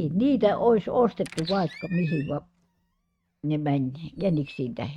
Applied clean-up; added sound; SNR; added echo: neural mask model RNNoise.